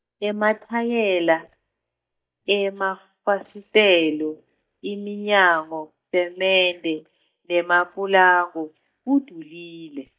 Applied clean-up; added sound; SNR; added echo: neural mask model DeepFilterNet 3.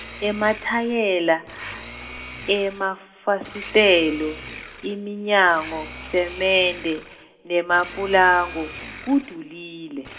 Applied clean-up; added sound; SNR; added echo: none; Domestic sounds, home sounds; 16 dB; reverberation time 1.0 s.